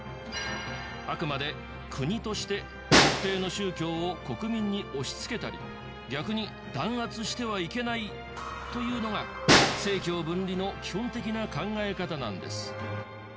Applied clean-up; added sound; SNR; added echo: none; Snare drum; -3 dB; none.